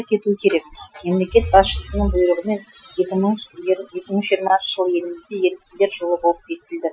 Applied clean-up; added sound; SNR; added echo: classical method Wiener filter.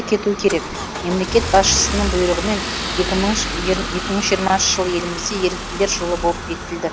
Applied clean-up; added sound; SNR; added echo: none; Engine starting / Car + Aircraft; 5 dB; none.